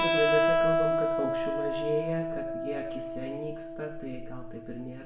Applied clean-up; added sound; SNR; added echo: none; Keyboard (musical); -5 dB; reverberation time 0.7 s.